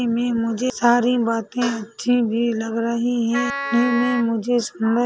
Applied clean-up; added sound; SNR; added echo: none; Wind instrument, woodwind instrument; 7 dB; none.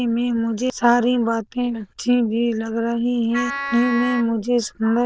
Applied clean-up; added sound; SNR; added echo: neural diffusion model UNIVERSE++.